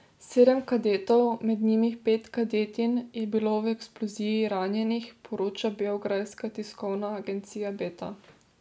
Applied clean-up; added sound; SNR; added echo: none; none; none; none.